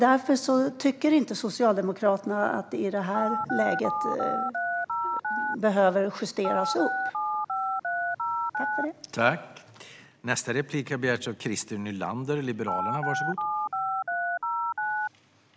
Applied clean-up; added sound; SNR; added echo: none; Telephone; 1 dB; none.